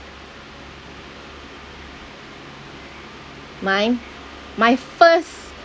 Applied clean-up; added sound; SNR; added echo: none; none; none; none.